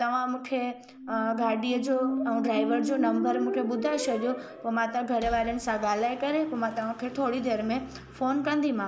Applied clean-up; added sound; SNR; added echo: none; Squeak; 7 dB; none.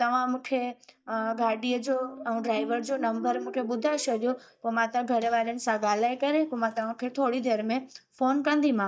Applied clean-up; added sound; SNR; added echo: neural mask model DeepFilterNet 3.